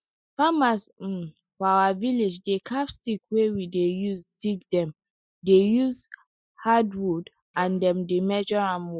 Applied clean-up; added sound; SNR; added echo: classical method spectral subtraction.